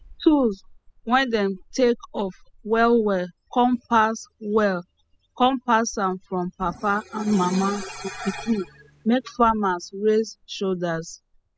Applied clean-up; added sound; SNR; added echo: classical method spectral subtraction.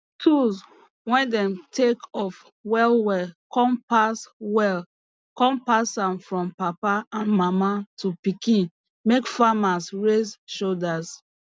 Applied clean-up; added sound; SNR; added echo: none; none; none; none.